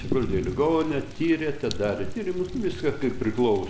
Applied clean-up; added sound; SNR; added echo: none; Thunder; 11 dB; none.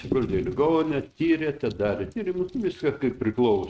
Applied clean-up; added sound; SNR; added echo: neural mask model RNNoise.